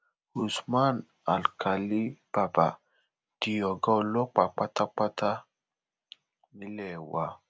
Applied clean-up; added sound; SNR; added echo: none; none; none; none.